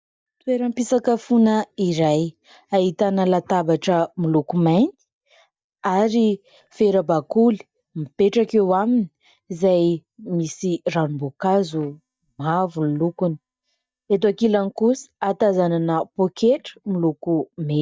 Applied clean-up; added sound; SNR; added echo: neural mask model DeepFilterNet 3.